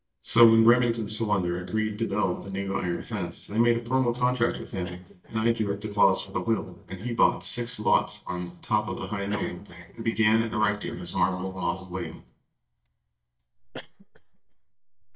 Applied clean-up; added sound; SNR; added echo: neural mask model DeepFilterNet 3.